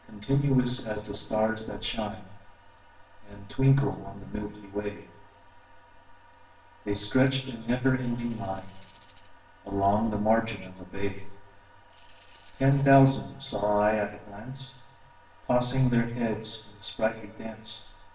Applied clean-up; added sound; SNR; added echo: none; Tambourine; 14 dB; reverberation time 0.7 s.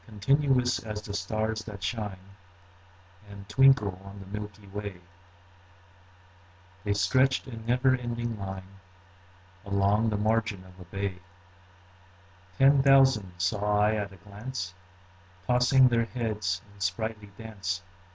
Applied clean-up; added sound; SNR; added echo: none; none; none; none.